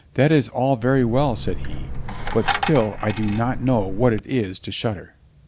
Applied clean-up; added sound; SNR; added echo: none; Coin (dropping); 5 dB; none.